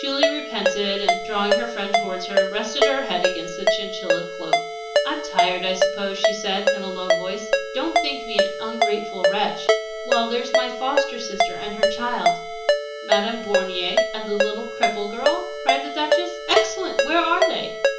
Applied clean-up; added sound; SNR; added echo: none; Ringtone; -4 dB; reverberation time 0.8 s.